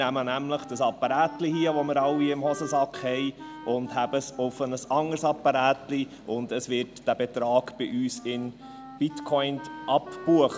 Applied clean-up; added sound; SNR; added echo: none; Wind instrument, woodwind instrument; 17 dB; none.